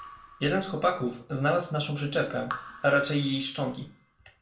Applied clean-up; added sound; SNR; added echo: none; Raindrop / Drip; 18 dB; reverberation time 0.3 s.